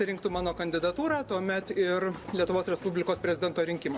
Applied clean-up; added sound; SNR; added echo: none; none; none; none.